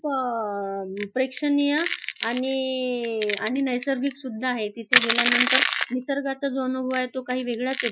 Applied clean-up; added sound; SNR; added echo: classical method Wiener filter.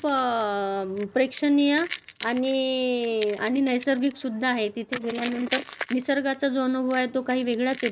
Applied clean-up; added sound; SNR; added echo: neural mask model RNNoise.